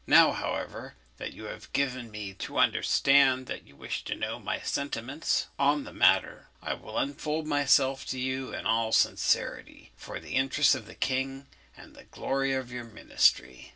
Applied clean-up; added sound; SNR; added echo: none; none; none; reverberation time 0.1 s.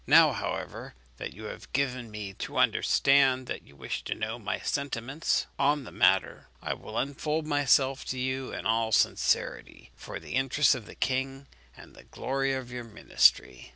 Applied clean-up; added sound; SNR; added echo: none; none; none; none.